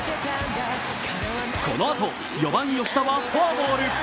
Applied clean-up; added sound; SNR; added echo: none; none; none; none.